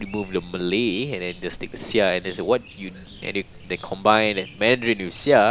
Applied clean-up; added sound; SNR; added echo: none; Chirp, tweet; 19 dB; none.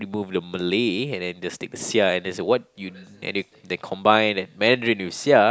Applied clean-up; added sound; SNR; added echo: none; none; none; none.